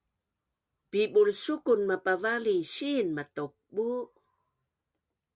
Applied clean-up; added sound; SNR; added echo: none; none; none; none.